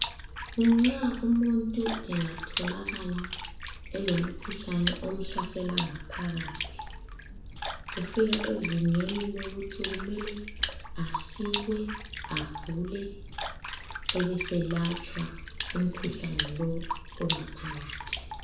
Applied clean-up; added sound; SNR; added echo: none; Water / Splash, splatter; 2 dB; reverberation time 0.6 s.